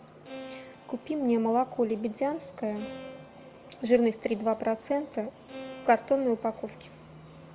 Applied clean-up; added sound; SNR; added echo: none; Bowed string instrument; 18 dB; none.